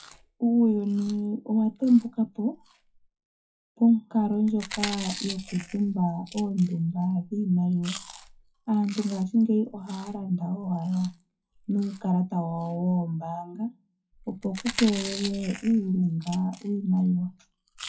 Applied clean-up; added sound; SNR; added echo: classical method WPE with log-MMSE.